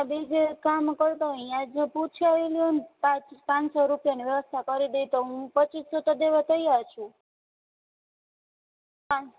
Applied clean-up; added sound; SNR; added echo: none; none; none; none.